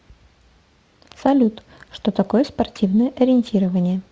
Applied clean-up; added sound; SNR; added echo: none; none; none; none.